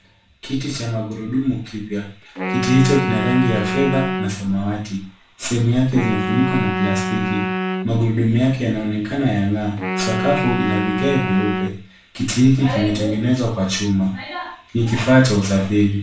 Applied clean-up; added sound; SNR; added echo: none; Wind instrument, woodwind instrument; 5 dB; reverberation time 0.3 s.